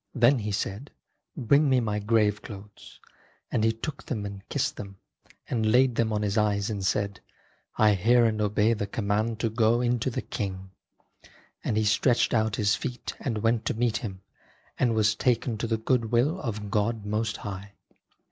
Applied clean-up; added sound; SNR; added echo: none; none; none; none.